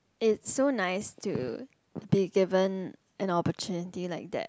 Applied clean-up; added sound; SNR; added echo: none; none; none; none.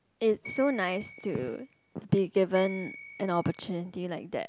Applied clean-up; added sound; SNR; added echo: none; Bell; 11 dB; none.